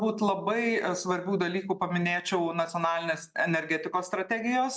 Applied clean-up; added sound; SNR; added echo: none; none; none; none.